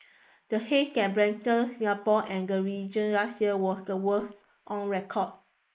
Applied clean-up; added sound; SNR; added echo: neural mask model Resemble Enhance denoiser.